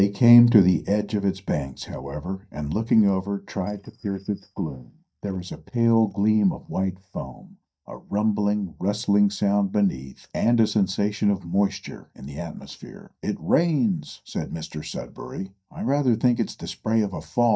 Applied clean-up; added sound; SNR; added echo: neural mask model DeepFilterNet 3.